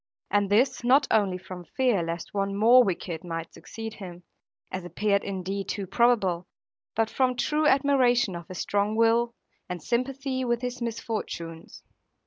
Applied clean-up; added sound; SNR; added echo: none; none; none; none.